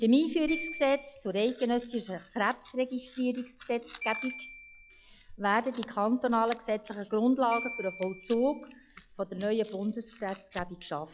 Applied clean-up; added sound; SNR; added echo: classical method log-MMSE.